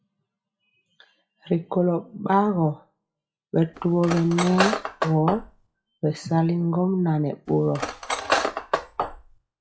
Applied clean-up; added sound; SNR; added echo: classical method WPE with log-MMSE.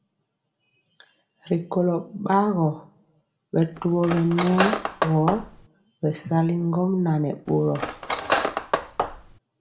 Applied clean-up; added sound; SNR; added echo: none; Cutlery, silverware; 3 dB; reverberation time 0.4 s.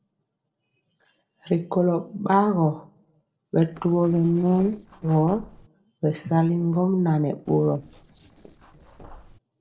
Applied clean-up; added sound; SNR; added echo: neural separator model SepFormer DNS4.